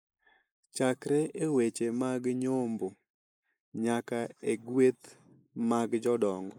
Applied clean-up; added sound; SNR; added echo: neural mask model Resemble Enhance denoiser.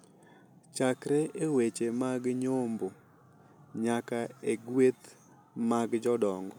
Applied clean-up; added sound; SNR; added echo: none; none; none; none.